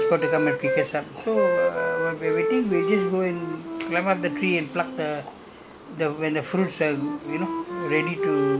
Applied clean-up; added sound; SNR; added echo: none; Wind instrument, woodwind instrument; 1 dB; none.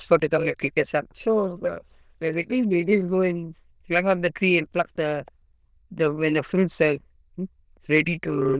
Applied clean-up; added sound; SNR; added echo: neural diffusion model UNIVERSE++.